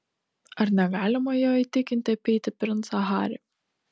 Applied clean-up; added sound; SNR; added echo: none; none; none; none.